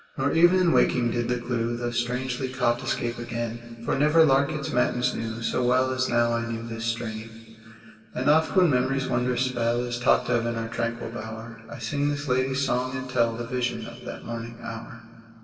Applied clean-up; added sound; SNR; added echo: none; none; none; reverberation time 2.4 s.